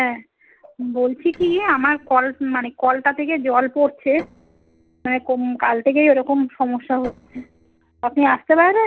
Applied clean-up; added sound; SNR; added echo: neural separator model SepFormer DNS4.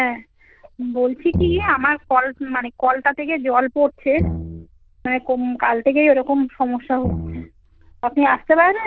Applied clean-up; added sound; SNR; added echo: neural diffusion model UNIVERSE++.